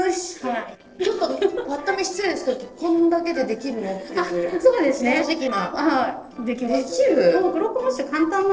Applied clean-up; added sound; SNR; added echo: neural separator model SepFormer DNS4.